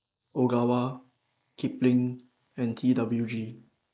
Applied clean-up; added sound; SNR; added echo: neural mask model Resemble Enhance denoiser.